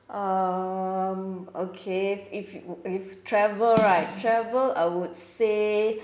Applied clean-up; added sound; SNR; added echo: none; Snare drum; 11 dB; none.